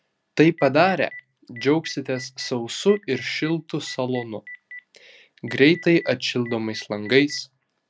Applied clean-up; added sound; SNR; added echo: none; Telephone; 19 dB; none.